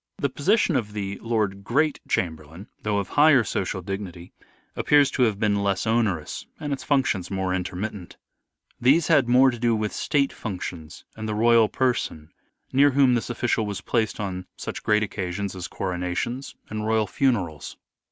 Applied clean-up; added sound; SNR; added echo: none; none; none; none.